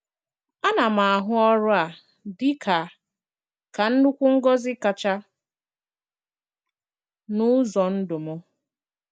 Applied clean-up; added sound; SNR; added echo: none; none; none; none.